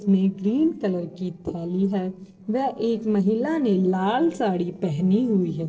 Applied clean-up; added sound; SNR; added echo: neural separator model SepFormer DNS4.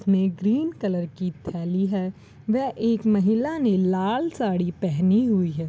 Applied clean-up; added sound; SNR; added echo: none; none; none; none.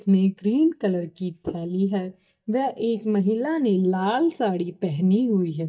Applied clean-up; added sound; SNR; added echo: neural mask model DeepFilterNet 3.